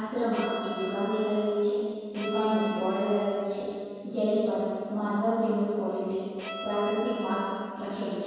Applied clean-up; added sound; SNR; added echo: none; Bowed string instrument; 12 dB; reverberation time 2.2 s.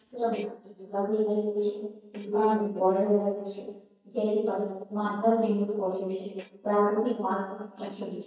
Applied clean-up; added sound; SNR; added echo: neural mask model DeepFilterNet 3.